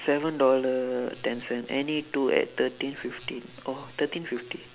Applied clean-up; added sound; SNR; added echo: none; none; none; none.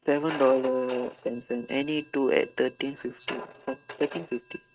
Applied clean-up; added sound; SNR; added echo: neural mask model RNNoise.